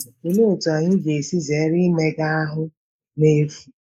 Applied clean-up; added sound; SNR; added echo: neural mask model Resemble Enhance denoiser.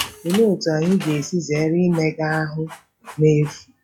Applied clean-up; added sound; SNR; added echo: classical method log-MMSE.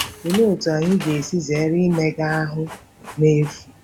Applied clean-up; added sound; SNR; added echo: none; Printer; 16 dB; none.